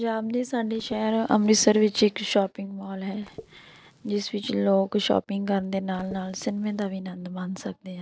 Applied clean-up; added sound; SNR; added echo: neural separator model SepFormer DNS4.